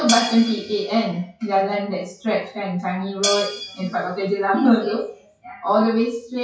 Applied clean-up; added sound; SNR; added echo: classical method WPE with log-MMSE.